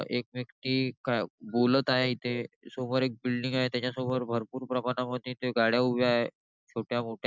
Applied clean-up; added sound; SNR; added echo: none; none; none; none.